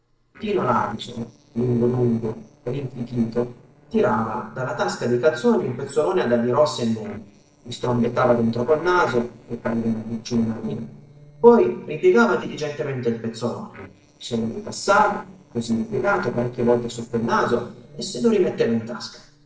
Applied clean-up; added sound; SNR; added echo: neural separator model SepFormer DNS4.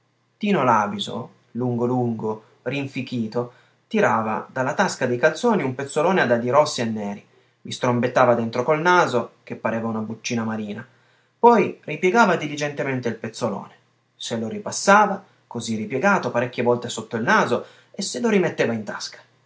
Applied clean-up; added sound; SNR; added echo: none; none; none; none.